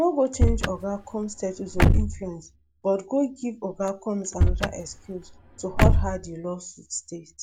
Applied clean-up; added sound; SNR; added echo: none; Slam / Car; -3 dB; none.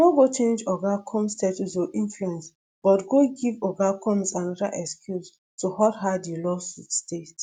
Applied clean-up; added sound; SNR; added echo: none; none; none; none.